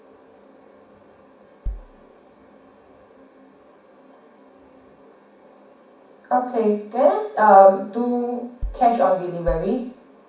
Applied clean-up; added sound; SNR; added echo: none; Bass drum; 10 dB; reverberation time 0.6 s.